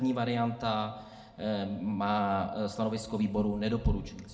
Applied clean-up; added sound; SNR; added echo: none; none; none; reverberation time 0.7 s.